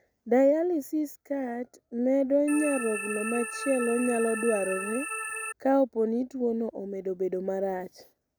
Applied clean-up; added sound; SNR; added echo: none; Organ; 7 dB; none.